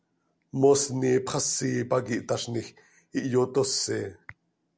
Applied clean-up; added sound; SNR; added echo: none; none; none; none.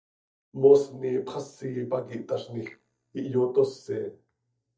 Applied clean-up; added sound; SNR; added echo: neural mask model DeepFilterNet 3.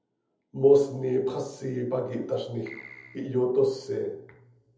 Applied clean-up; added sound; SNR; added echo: none; Keyboard (musical); 18 dB; reverberation time 0.7 s.